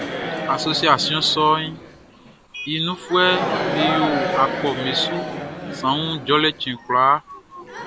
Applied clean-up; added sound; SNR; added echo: none; Crowd; 6 dB; none.